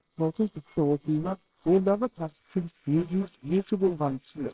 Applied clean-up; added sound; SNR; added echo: neural separator model SepFormer WHAMR!.